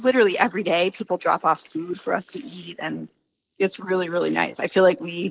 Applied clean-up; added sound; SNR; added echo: neural mask model Resemble Enhance denoiser.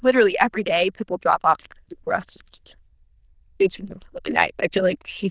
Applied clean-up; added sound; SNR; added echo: neural diffusion model UNIVERSE++.